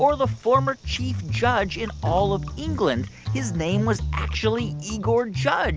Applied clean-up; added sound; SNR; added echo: none; Bowed string instrument; 19 dB; none.